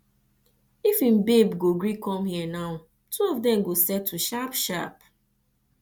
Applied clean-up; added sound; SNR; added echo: none; none; none; none.